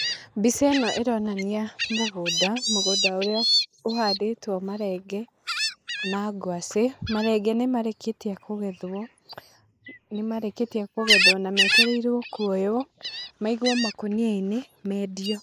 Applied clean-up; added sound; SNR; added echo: neural mask model Resemble Enhance denoiser.